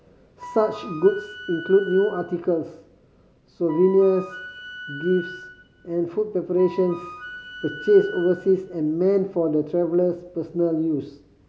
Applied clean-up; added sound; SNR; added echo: none; Wind instrument, woodwind instrument; 15 dB; none.